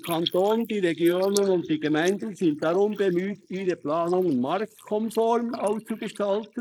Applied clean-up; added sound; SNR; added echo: neural mask model Resemble Enhance denoiser.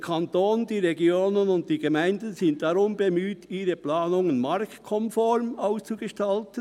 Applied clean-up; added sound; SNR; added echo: none; none; none; none.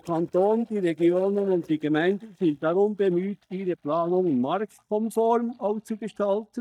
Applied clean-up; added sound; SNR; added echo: neural mask model DeepFilterNet 3.